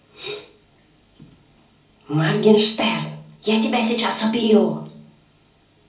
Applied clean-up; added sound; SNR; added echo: none; none; none; reverberation time 0.4 s.